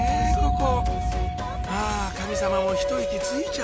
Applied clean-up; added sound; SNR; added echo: none; Doorbell + Boom; -5 dB; none.